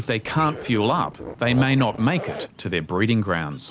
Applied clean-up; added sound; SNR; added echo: none; Zipper (clothing); 13 dB; none.